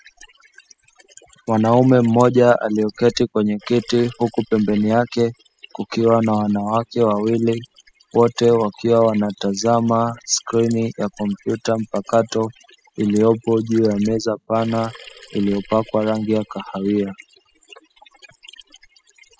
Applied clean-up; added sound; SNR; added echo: classical method spectral subtraction.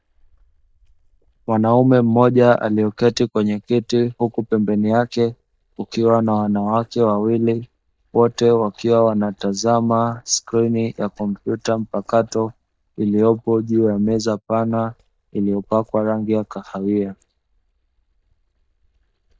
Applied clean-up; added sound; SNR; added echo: neural mask model DeepFilterNet 3.